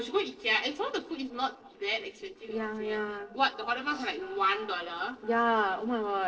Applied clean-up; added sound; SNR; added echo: neural separator model SepFormer DNS4.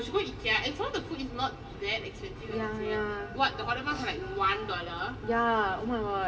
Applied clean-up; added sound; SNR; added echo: none; Telephone; 18 dB; reverberation time 1.7 s.